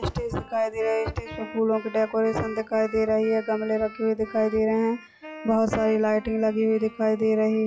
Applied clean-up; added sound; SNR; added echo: classical method log-MMSE.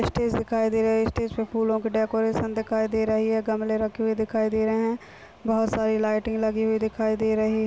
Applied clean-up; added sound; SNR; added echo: none; none; none; none.